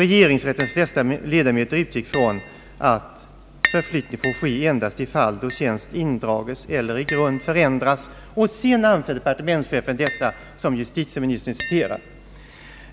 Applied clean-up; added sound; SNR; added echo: none; Tap; 13 dB; none.